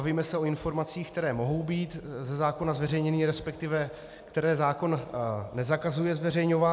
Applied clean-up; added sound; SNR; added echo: none; none; none; none.